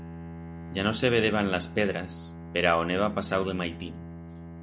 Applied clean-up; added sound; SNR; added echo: none; Bowed string instrument; 12 dB; none.